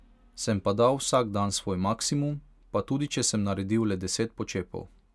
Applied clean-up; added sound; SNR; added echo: none; none; none; none.